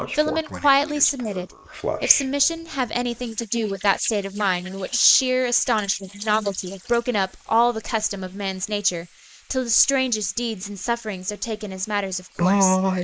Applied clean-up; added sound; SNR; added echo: neural mask model Resemble Enhance denoiser.